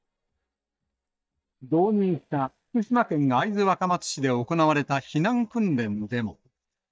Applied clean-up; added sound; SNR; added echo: neural mask model DeepFilterNet 3.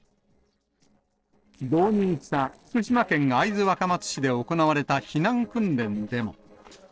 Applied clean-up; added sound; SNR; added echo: neural separator model SepFormer DNS4.